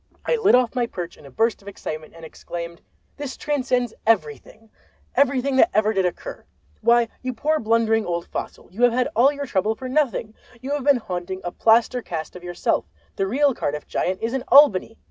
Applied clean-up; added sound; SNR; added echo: none; none; none; none.